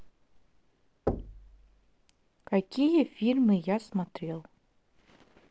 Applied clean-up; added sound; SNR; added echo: none; Knock; 8 dB; none.